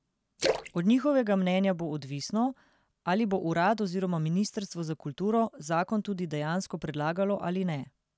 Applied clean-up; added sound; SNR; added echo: none; Splash, splatter; 7 dB; none.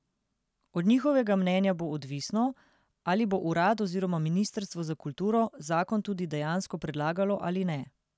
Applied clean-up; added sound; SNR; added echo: none; none; none; none.